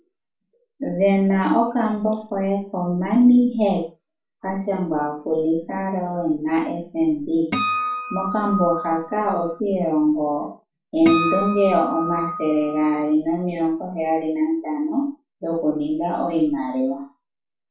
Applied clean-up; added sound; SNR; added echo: none; Acoustic guitar; 5 dB; reverberation time 0.3 s.